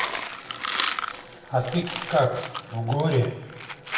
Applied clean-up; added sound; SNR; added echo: none; Coin (dropping); 5 dB; reverberation time 1.2 s.